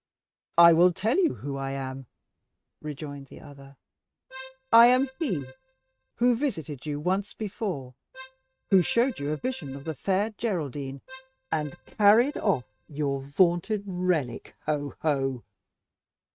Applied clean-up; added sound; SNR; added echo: neural mask model RNNoise.